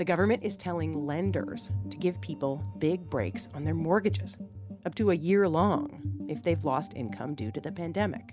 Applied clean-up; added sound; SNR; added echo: none; none; none; none.